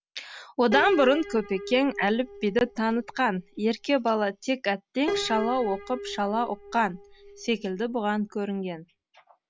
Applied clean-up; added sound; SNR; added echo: none; Piano; 11 dB; none.